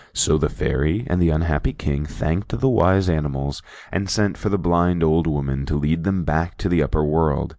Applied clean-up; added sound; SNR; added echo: none; none; none; none.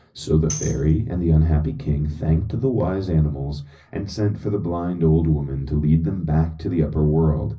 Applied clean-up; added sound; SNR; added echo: none; Tambourine; 16 dB; reverberation time 0.4 s.